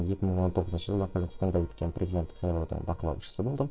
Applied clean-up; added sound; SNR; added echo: neural separator model SepFormer DNS4.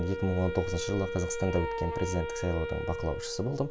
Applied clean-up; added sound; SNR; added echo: none; Wind instrument, woodwind instrument; 5 dB; none.